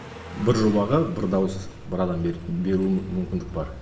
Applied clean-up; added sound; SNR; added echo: none; Car passing by; 16 dB; reverberation time 0.9 s.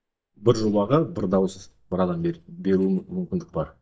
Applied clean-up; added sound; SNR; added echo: neural mask model DeepFilterNet 3.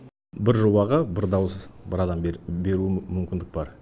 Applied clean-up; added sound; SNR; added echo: none; none; none; none.